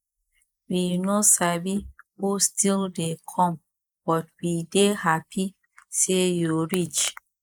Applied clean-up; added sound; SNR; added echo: neural mask model Resemble Enhance denoiser.